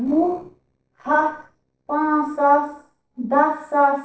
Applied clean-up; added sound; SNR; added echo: neural separator model SepFormer DNS4.